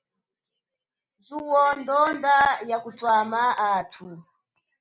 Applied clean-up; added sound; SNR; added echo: none; none; none; none.